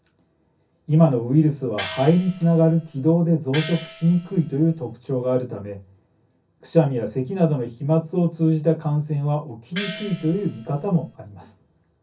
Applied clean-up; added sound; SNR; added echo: none; Gong; 15 dB; reverberation time 0.3 s.